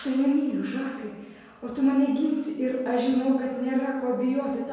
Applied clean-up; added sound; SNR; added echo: none; none; none; reverberation time 1.2 s.